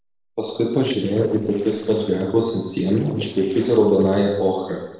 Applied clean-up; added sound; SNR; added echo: neural separator model SepFormer DNS4.